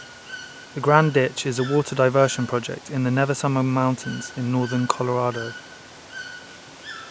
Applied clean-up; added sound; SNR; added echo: none; Water / Bird; 16 dB; none.